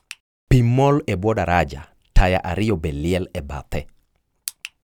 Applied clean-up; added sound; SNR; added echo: none; none; none; none.